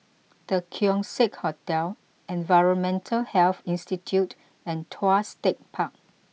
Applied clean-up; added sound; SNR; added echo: none; none; none; none.